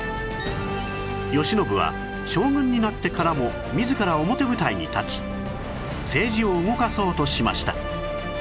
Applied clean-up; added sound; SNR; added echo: none; none; none; none.